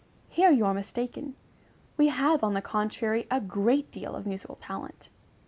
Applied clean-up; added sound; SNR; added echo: none; none; none; none.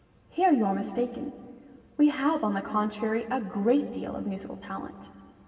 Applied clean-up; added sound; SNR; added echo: none; none; none; reverberation time 2.6 s.